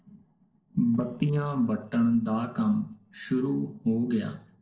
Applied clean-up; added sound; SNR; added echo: neural separator model SepFormer DNS4.